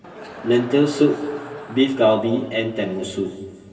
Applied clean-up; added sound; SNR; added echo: none; Crowd; 18 dB; reverberation time 2.4 s.